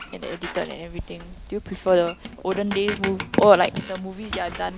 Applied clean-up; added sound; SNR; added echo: none; Squeak; 12 dB; none.